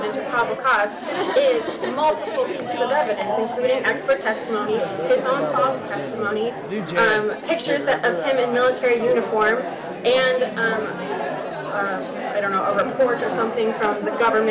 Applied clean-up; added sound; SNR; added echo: none; Chatter; 5 dB; none.